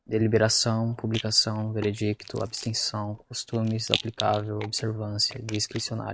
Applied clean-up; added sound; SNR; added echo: neural mask model RNNoise.